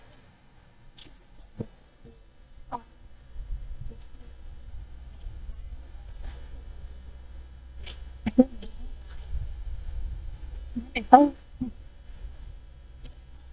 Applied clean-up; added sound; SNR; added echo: neural mask model DeepFilterNet 3.